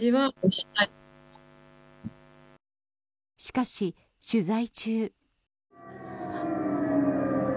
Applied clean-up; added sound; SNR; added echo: none; none; none; none.